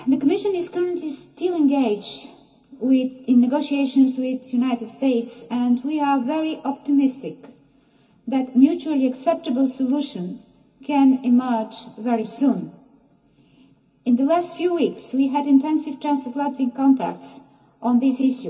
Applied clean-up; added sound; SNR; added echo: none; none; none; reverberation time 0.3 s.